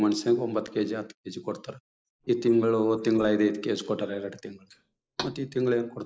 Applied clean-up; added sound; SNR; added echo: neural mask model Resemble Enhance denoiser.